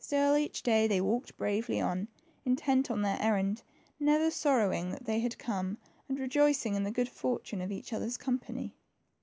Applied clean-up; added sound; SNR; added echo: none; none; none; none.